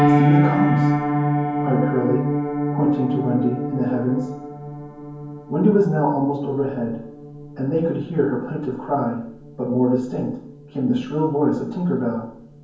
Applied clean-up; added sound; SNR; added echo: none; Piano; 1 dB; reverberation time 0.9 s.